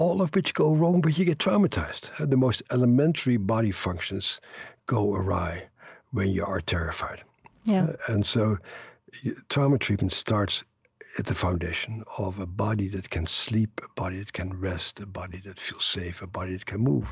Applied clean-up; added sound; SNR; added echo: none; none; none; none.